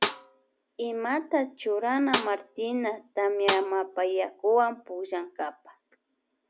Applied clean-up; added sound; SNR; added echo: none; Snare drum; 6 dB; none.